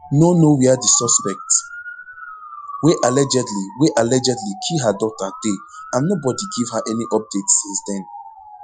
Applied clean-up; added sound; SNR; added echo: classical method Wiener filter.